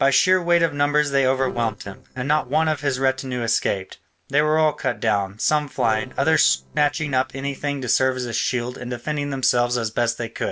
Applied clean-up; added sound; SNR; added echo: neural separator model SepFormer DNS4.